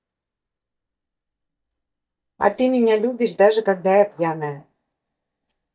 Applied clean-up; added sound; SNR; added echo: neural mask model DeepFilterNet 3.